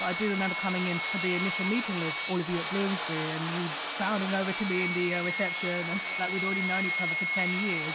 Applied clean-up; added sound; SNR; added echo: none; Sawing; -2 dB; none.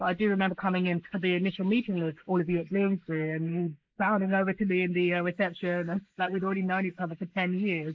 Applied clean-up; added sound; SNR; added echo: neural mask model Resemble Enhance denoiser.